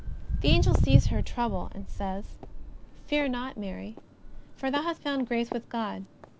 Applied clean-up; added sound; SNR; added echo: none; Walk, footsteps; -3 dB; none.